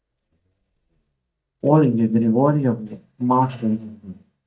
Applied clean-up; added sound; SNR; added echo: neural mask model DeepFilterNet 3.